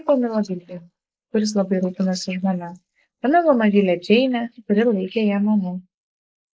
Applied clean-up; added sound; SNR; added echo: neural mask model Resemble Enhance denoiser.